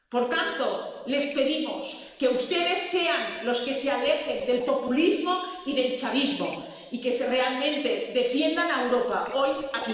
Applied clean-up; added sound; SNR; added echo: neural separator model SepFormer DNS4.